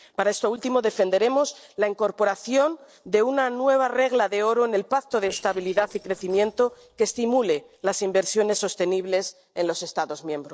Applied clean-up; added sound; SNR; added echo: neural separator model SepFormer DNS4.